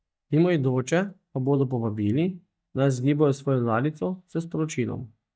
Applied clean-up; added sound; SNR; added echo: neural mask model DeepFilterNet 3.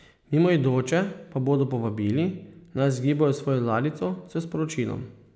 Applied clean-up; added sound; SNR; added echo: none; none; none; none.